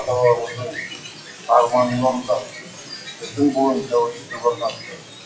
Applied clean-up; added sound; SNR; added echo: classical method WPE with log-MMSE.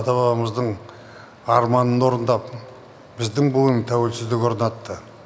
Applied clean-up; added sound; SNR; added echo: none; none; none; none.